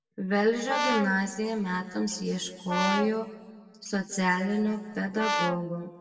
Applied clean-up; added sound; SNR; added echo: none; Brass instrument; 3 dB; reverberation time 1.6 s.